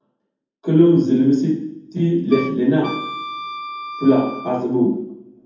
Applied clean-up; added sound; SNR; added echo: none; Wind instrument, woodwind instrument; 12 dB; reverberation time 0.9 s.